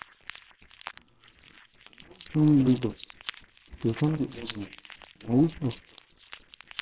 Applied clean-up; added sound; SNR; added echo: neural separator model SepFormer WHAMR!.